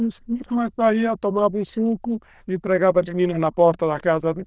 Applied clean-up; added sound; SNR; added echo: neural diffusion model UNIVERSE++.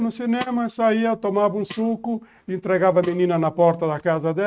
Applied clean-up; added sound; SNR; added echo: neural mask model RNNoise.